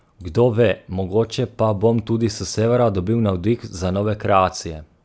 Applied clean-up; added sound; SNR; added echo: none; none; none; none.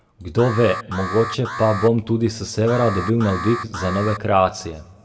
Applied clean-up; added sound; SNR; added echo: none; Alarm; 9 dB; reverberation time 1.6 s.